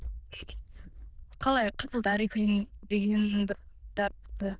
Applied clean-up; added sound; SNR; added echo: neural diffusion model UNIVERSE++.